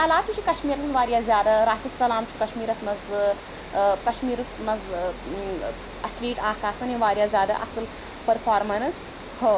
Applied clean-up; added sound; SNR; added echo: none; Water; 13 dB; none.